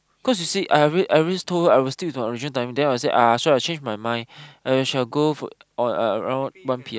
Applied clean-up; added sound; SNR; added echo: none; none; none; none.